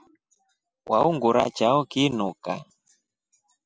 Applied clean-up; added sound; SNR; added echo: none; none; none; none.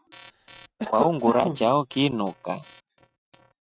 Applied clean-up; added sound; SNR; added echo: neural mask model RNNoise.